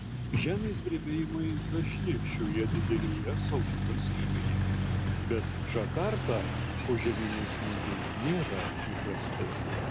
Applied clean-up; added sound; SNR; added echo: none; Truck; -3 dB; none.